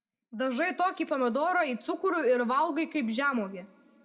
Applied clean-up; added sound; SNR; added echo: none; none; none; reverberation time 1.7 s.